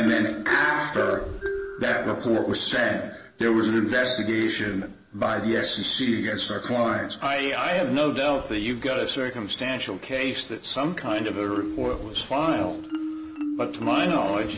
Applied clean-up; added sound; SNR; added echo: none; Marimba, xylophone; 9 dB; none.